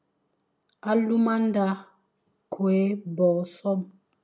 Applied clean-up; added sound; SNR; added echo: none; none; none; none.